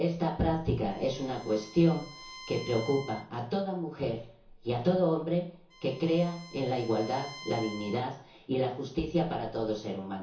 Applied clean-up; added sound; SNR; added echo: none; Bowed string instrument; 18 dB; reverberation time 0.7 s.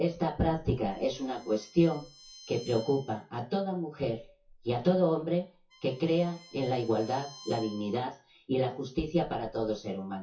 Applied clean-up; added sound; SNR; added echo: classical method WPE with log-MMSE.